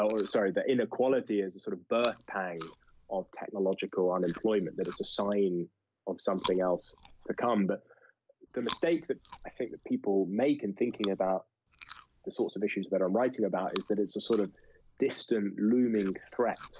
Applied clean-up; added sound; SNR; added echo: none; Chewing, mastication; 17 dB; none.